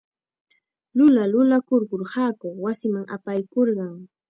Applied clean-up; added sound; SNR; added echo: none; none; none; none.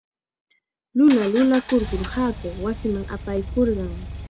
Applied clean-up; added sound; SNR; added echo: none; Engine; 10 dB; none.